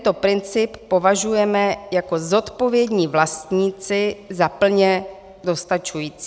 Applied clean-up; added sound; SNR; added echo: none; none; none; none.